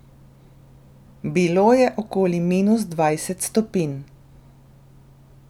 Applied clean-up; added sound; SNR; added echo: none; none; none; none.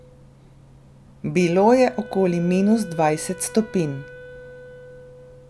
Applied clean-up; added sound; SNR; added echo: none; Wind instrument, woodwind instrument; 19 dB; none.